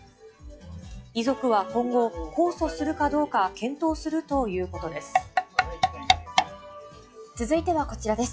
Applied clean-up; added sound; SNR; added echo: classical method log-MMSE.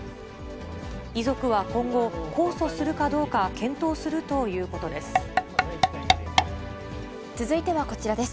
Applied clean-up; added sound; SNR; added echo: none; Tap / Percussion; -1 dB; none.